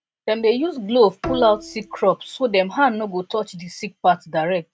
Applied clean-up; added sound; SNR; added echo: none; Bowed string instrument; 13 dB; none.